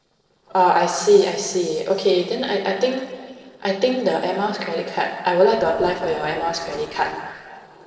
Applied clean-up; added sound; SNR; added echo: neural separator model SepFormer DNS4.